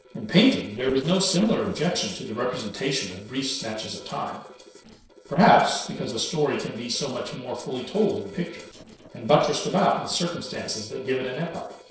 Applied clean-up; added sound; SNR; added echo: neural separator model SepFormer DNS4.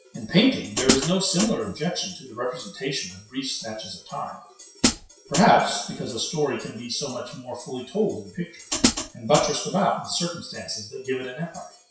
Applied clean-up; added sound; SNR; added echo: classical method WPE with log-MMSE.